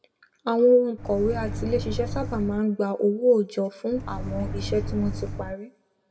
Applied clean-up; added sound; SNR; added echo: none; Microwave oven; 6 dB; reverberation time 0.6 s.